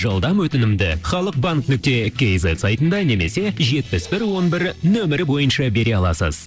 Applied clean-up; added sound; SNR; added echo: neural separator model SepFormer DNS4.